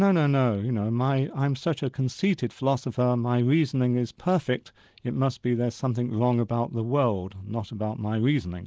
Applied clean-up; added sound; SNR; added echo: none; none; none; none.